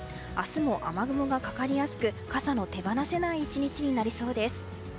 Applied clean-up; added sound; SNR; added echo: none; none; none; none.